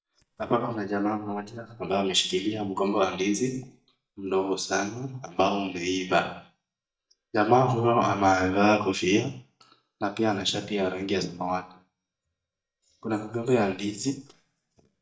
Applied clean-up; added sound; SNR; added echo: neural mask model DeepFilterNet 3.